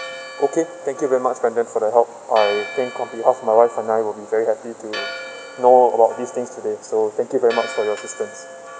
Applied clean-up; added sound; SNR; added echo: none; Church bell; 15 dB; none.